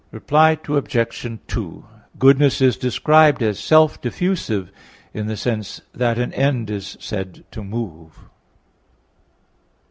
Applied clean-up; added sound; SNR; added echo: none; none; none; none.